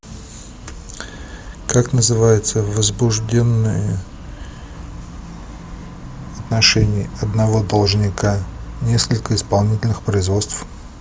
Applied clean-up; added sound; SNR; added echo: none; none; none; none.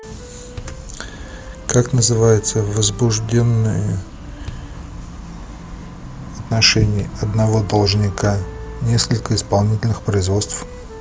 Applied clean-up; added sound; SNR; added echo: none; Wind instrument, woodwind instrument + Bass drum; 20 dB; none.